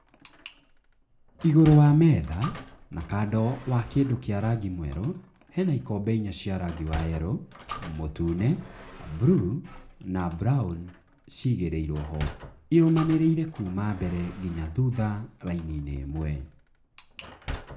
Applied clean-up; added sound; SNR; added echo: none; Sliding door; 17 dB; reverberation time 0.3 s.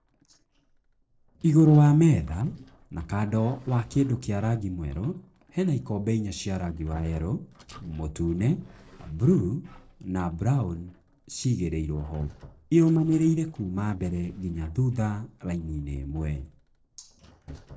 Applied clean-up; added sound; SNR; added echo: neural separator model SepFormer DNS4.